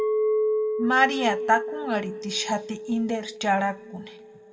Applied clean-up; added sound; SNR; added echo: none; Chink, clink; 3 dB; reverberation time 1.1 s.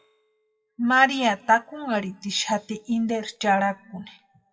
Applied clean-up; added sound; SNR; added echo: classical method WPE with log-MMSE.